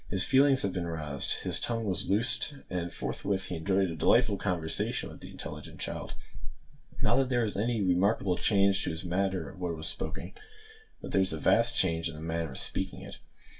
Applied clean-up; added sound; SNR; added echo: none; none; none; reverberation time 0.2 s.